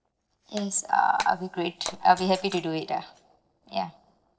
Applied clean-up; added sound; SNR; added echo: neural separator model SepFormer DNS4.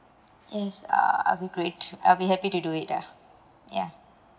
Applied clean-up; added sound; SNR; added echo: none; none; none; none.